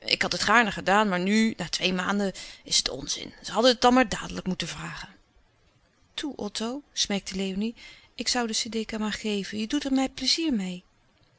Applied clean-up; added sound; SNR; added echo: none; none; none; none.